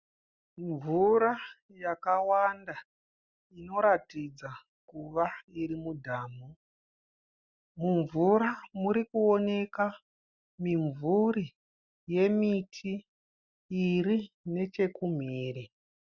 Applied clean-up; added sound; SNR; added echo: none; none; none; none.